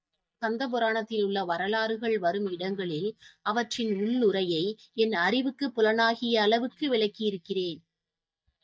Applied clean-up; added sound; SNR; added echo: neural mask model DeepFilterNet 3.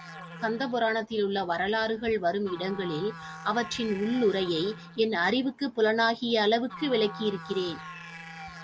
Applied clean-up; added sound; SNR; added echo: none; Musical instrument; 16 dB; none.